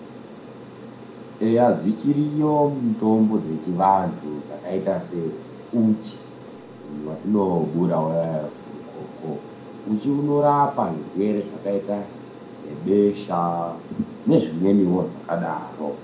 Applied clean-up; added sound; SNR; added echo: none; Aircraft; 17 dB; reverberation time 0.4 s.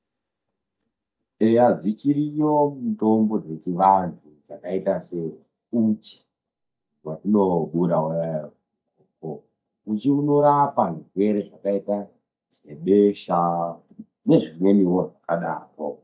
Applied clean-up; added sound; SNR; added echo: neural mask model DeepFilterNet 3.